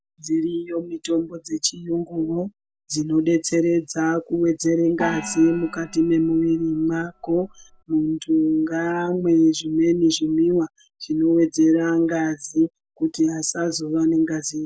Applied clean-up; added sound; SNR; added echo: none; Gong; 14 dB; none.